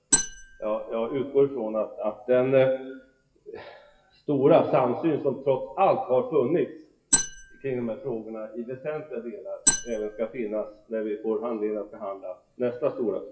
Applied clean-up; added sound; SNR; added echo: classical method WPE with log-MMSE.